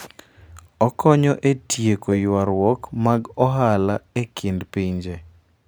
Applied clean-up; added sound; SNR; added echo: none; Cowbell; 20 dB; none.